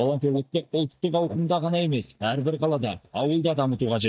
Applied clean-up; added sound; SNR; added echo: neural mask model DeepFilterNet 3.